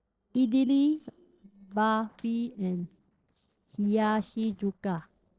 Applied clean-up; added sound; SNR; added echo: neural separator model SepFormer DNS4.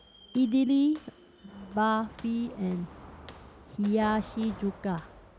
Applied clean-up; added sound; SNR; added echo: none; Walk, footsteps; 18 dB; none.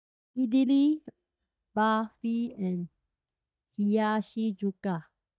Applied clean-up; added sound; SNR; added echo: neural mask model DeepFilterNet 3.